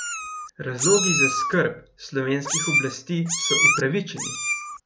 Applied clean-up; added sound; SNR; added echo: none; Meow; -1 dB; none.